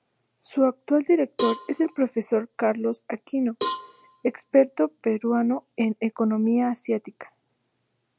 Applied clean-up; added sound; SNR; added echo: none; Cowbell; 12 dB; none.